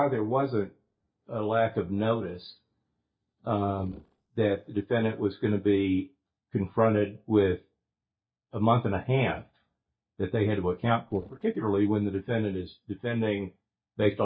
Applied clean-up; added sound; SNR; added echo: neural mask model DeepFilterNet 3.